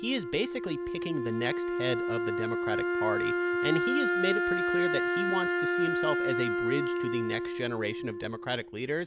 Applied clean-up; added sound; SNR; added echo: none; Wind instrument, woodwind instrument; -3 dB; none.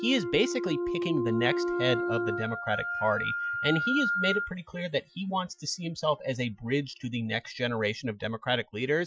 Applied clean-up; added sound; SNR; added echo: classical method Wiener filter.